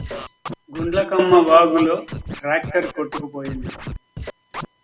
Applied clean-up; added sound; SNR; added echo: none; Scratching (performance technique); 13 dB; none.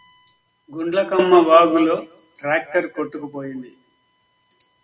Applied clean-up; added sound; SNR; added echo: none; none; none; none.